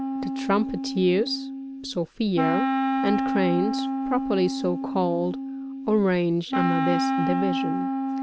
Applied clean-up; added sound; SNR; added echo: none; Wind instrument, woodwind instrument; 1 dB; none.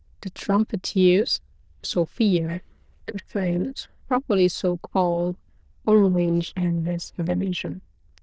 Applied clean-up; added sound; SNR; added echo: neural diffusion model UNIVERSE++.